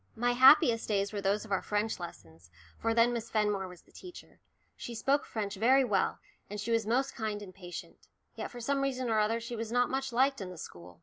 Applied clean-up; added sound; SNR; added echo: none; none; none; none.